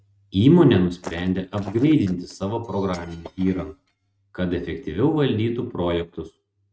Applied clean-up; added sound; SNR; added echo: neural mask model RNNoise.